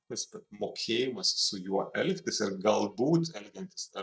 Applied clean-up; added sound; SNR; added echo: neural mask model DeepFilterNet 3.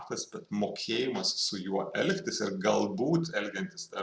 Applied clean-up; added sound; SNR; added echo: none; none; none; none.